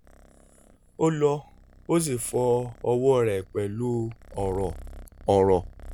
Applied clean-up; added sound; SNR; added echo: none; Purr; 18 dB; none.